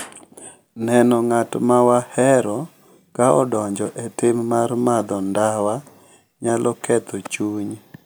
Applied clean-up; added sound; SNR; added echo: none; none; none; none.